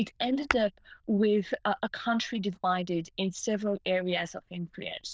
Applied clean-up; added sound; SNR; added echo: neural diffusion model UNIVERSE++.